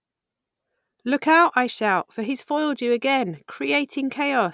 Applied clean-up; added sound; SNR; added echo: none; none; none; none.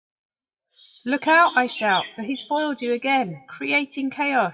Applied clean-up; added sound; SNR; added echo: classical method WPE with log-MMSE.